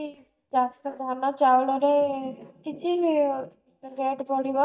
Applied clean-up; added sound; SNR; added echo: neural mask model DeepFilterNet 3.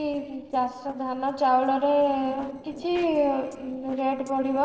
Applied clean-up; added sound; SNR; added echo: neural separator model SepFormer DNS4.